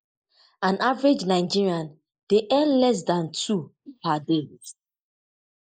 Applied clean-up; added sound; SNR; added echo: neural mask model Resemble Enhance denoiser.